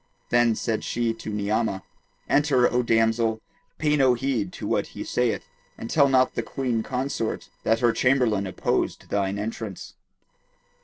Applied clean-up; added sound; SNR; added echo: neural separator model SepFormer DNS4.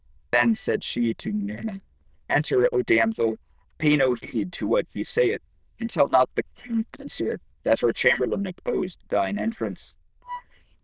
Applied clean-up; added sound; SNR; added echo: neural diffusion model UNIVERSE++.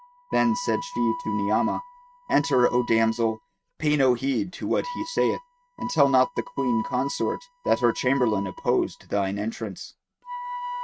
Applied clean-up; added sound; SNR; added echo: neural mask model RNNoise.